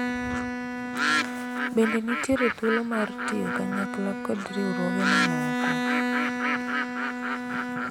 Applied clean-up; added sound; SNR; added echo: none; Bird + Bowed string instrument; -3 dB; none.